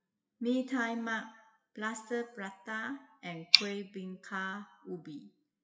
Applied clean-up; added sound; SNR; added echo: classical method WPE with log-MMSE.